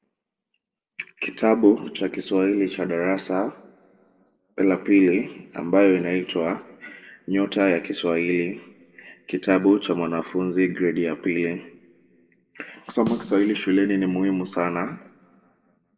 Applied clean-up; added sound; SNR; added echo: neural separator model SepFormer DNS4.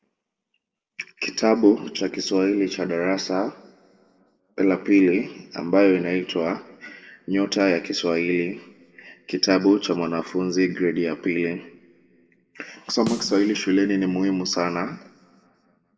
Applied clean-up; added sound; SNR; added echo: none; Snare drum; 15 dB; reverberation time 0.9 s.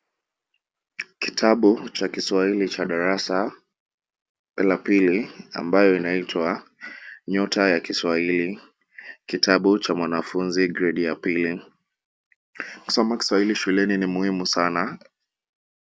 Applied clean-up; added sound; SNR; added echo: none; none; none; none.